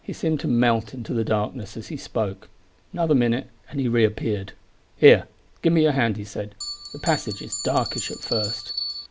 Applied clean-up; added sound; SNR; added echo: none; Bell; 8 dB; none.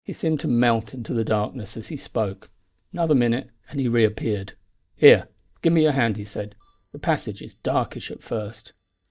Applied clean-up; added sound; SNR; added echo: neural mask model DeepFilterNet 3.